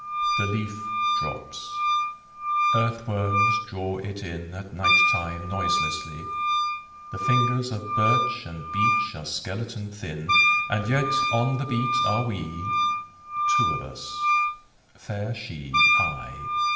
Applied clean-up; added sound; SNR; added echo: none; Wind instrument, woodwind instrument; -4 dB; reverberation time 1.0 s.